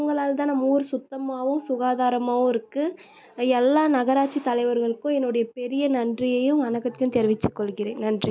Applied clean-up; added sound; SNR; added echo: none; none; none; none.